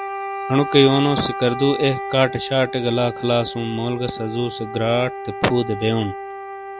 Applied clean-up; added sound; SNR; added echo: none; Wind instrument, woodwind instrument; 9 dB; none.